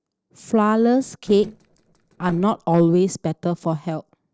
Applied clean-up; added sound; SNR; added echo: neural separator model SepFormer DNS4.